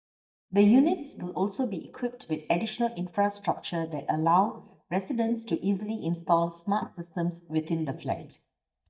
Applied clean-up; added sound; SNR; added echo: neural mask model DeepFilterNet 3.